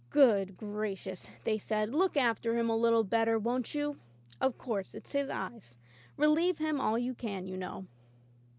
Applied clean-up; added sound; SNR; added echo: none; none; none; none.